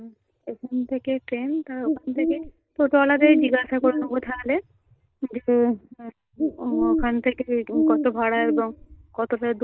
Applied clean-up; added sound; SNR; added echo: neural mask model DeepFilterNet 3.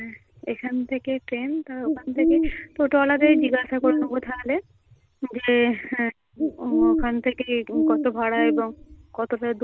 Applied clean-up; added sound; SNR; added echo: none; Bird; 2 dB; none.